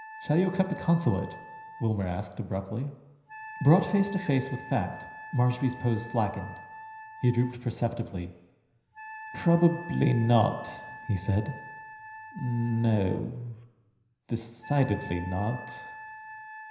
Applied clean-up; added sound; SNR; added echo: none; Wind instrument, woodwind instrument; 16 dB; reverberation time 0.9 s.